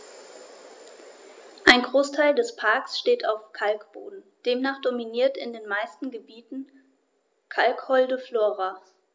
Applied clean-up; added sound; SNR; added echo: none; none; none; none.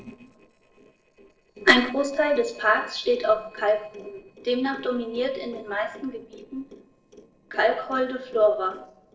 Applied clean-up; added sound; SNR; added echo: neural separator model SepFormer DNS4.